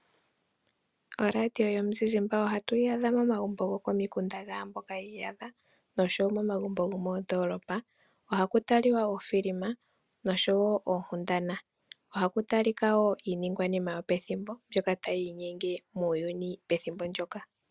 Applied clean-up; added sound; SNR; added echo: none; none; none; none.